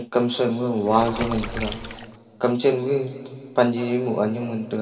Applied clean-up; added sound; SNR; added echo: none; Water / Splash, splatter; 9 dB; reverberation time 2.3 s.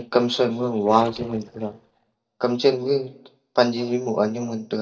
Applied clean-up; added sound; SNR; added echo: neural mask model DeepFilterNet 3.